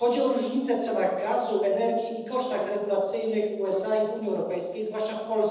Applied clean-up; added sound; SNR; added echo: neural separator model SepFormer DNS4.